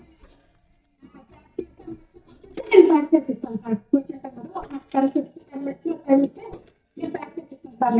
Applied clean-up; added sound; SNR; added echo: neural mask model DeepFilterNet 3.